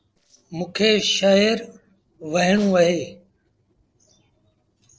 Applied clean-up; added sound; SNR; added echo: neural separator model SepFormer DNS4.